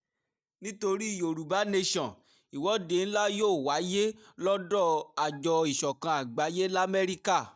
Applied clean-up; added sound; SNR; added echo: neural mask model DeepFilterNet 3.